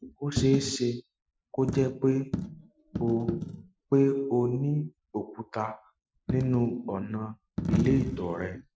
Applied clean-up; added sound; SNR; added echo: classical method Wiener filter.